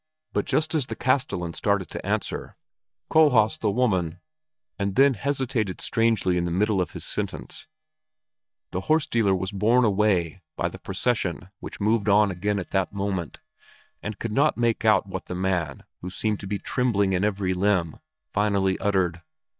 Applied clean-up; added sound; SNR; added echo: neural mask model DeepFilterNet 3.